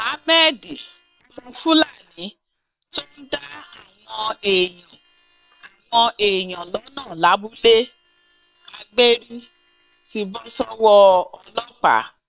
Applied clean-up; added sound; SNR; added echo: neural separator model SepFormer WHAM!.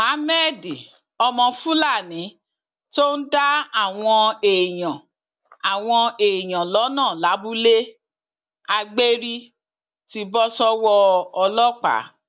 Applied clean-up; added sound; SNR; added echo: none; none; none; none.